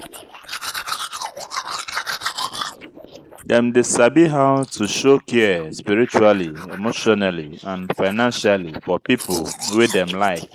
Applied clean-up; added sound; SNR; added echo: neural mask model Resemble Enhance denoiser.